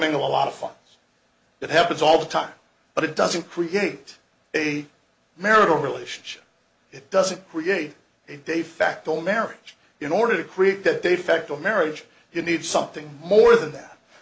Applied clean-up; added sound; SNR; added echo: none; none; none; none.